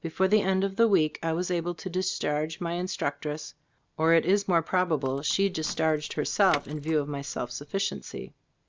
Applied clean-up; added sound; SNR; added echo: none; Door / Car; 16 dB; none.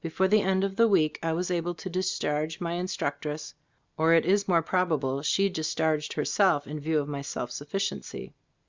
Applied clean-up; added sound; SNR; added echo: none; none; none; none.